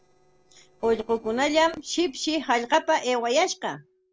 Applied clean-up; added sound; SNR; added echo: neural separator model SepFormer DNS4.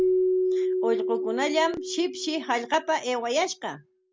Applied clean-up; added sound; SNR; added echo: none; Keyboard (musical); 0 dB; none.